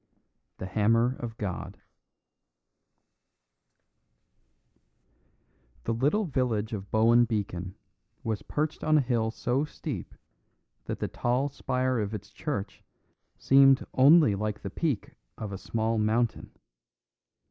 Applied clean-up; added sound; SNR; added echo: neural mask model Resemble Enhance denoiser.